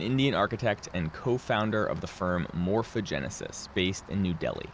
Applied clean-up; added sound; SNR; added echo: none; Rain; 19 dB; none.